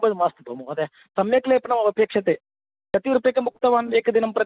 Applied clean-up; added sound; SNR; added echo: none; none; none; none.